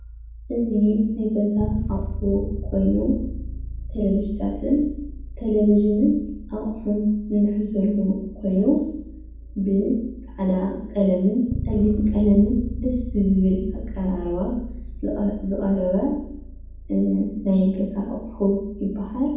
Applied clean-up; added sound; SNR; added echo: none; Bass guitar; 10 dB; reverberation time 1.2 s.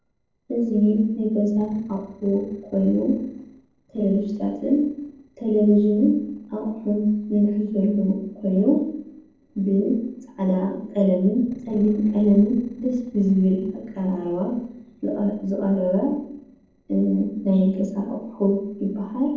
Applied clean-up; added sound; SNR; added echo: neural separator model SepFormer DNS4.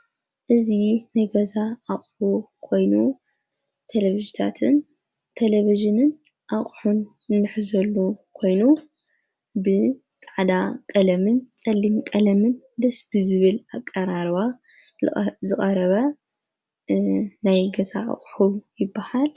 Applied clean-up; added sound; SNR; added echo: none; none; none; none.